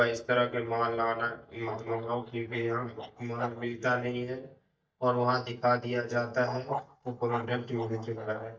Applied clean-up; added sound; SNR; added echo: neural mask model DeepFilterNet 3.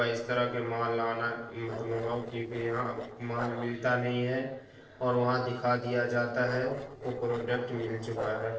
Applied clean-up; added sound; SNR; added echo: neural separator model SepFormer DNS4.